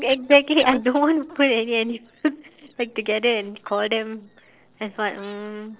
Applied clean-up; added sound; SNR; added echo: neural separator model SepFormer DNS4.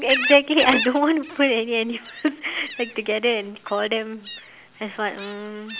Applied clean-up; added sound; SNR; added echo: none; Gull, seagull; 10 dB; none.